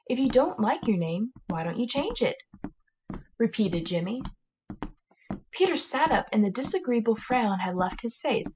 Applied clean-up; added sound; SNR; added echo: classical method spectral subtraction.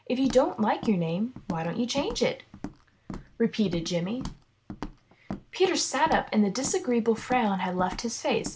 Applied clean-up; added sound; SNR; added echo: none; Walk, footsteps; 14 dB; none.